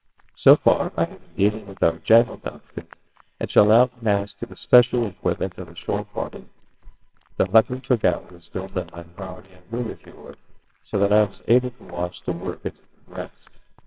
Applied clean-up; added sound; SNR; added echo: neural separator model SepFormer WHAMR!.